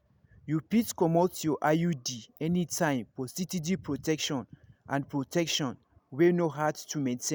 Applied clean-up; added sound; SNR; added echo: none; none; none; none.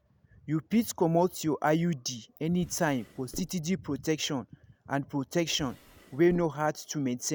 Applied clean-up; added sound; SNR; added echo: none; Drawer open or close; 17 dB; none.